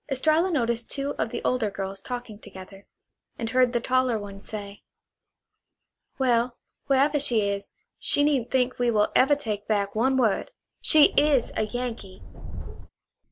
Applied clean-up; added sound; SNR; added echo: none; Subway, metro, underground; 9 dB; none.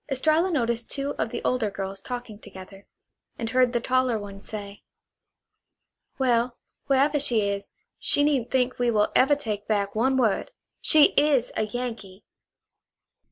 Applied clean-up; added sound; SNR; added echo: none; none; none; none.